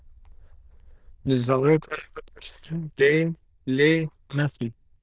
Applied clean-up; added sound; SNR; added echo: neural diffusion model UNIVERSE++.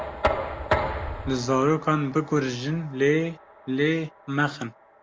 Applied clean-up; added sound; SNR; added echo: none; Knock; 6 dB; none.